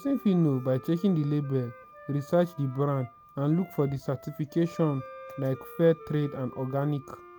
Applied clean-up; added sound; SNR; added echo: none; Wind instrument, woodwind instrument + Wind instrument, woodwind instrument; 19 dB; none.